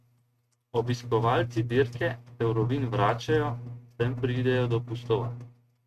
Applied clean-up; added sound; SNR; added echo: neural mask model RNNoise.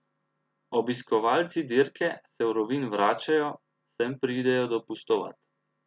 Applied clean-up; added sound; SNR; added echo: none; none; none; none.